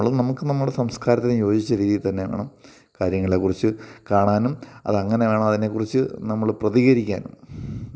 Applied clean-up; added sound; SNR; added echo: none; none; none; none.